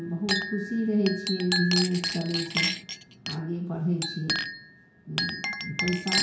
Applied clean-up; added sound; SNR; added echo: none; Chink, clink; 2 dB; reverberation time 0.6 s.